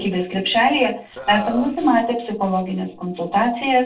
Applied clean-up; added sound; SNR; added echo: neural separator model SepFormer DNS4.